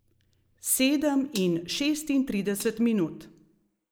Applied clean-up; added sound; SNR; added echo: neural mask model Resemble Enhance denoiser.